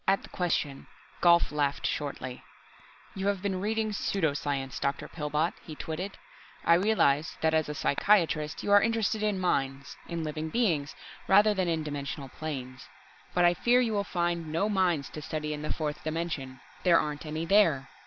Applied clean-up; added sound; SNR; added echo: none; none; none; none.